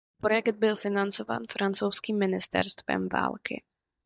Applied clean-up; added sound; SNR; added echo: neural mask model DeepFilterNet 3.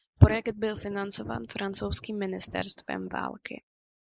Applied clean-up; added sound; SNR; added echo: neural mask model Resemble Enhance denoiser.